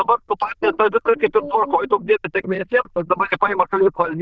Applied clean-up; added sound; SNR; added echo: neural diffusion model UNIVERSE++.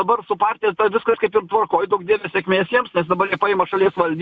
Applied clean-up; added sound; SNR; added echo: none; none; none; none.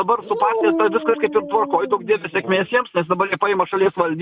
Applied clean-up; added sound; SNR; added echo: neural mask model RNNoise.